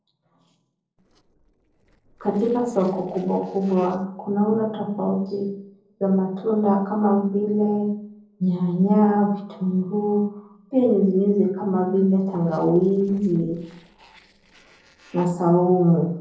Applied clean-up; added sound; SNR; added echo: neural separator model SepFormer DNS4.